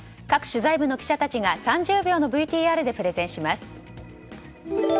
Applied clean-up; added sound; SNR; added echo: none; none; none; none.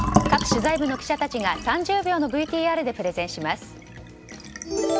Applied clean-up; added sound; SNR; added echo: none; Fill (with liquid); 5 dB; none.